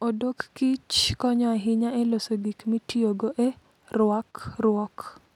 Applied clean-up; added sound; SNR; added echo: none; none; none; none.